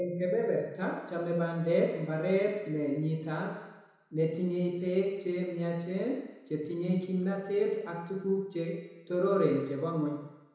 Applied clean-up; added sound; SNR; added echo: none; none; none; reverberation time 1.0 s.